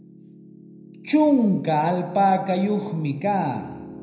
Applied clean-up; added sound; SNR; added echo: none; Piano; 18 dB; reverberation time 0.8 s.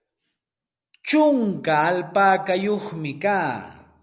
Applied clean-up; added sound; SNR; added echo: none; none; none; none.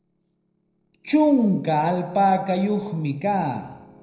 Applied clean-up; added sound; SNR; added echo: neural separator model SepFormer DNS4.